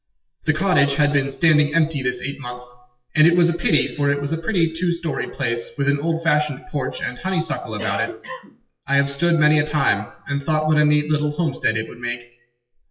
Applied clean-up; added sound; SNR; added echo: classical method WPE with log-MMSE.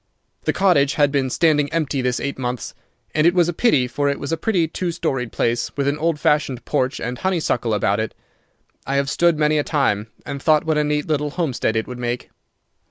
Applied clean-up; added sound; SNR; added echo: none; none; none; none.